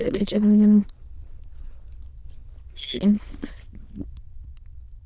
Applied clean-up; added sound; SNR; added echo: neural diffusion model UNIVERSE++.